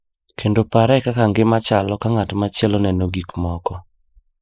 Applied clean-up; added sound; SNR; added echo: neural mask model Resemble Enhance denoiser.